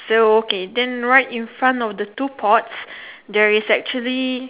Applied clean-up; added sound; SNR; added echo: none; none; none; none.